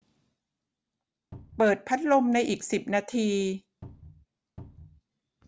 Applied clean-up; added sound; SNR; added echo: none; Cupboard open or close; 17 dB; none.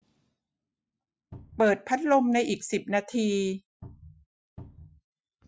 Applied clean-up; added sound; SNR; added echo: classical method Wiener filter.